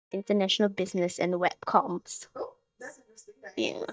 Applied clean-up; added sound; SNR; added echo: neural mask model DeepFilterNet 3.